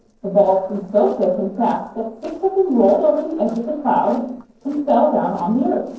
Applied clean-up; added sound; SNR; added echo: neural separator model SepFormer DNS4.